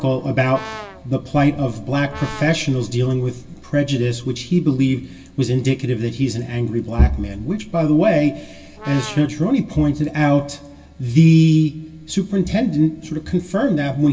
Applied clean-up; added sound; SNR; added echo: none; Brass instrument; 16 dB; reverberation time 0.1 s.